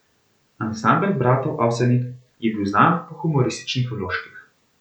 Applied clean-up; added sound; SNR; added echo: none; none; none; none.